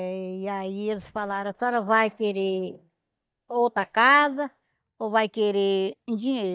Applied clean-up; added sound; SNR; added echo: neural mask model DeepFilterNet 3.